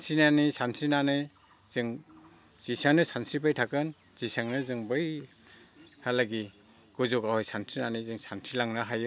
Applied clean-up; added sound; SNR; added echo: none; none; none; none.